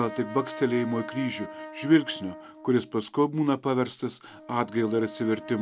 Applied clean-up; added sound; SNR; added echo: none; Brass instrument; 15 dB; none.